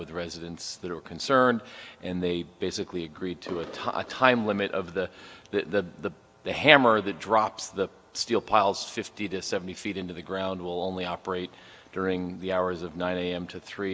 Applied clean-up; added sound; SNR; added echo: none; none; none; none.